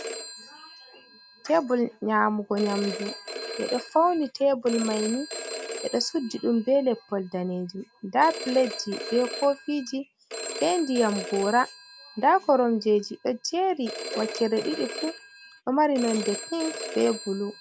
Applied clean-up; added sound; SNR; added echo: none; Telephone; 11 dB; none.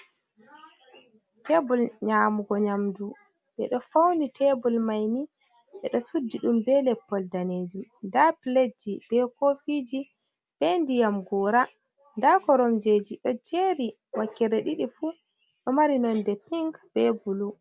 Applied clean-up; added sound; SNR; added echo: none; none; none; none.